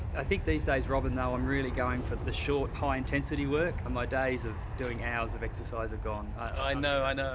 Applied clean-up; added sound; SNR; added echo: none; Aircraft; 3 dB; none.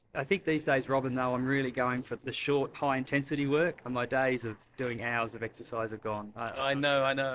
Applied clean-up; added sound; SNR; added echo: neural separator model SepFormer DNS4.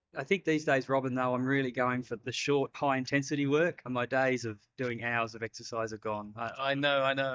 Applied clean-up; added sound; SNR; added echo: neural mask model DeepFilterNet 3.